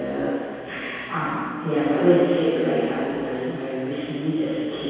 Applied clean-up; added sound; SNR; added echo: none; none; none; reverberation time 2.0 s.